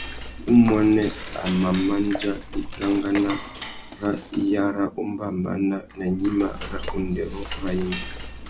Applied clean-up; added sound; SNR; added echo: none; Cutlery, silverware / Dishes, pots, and pans; 10 dB; none.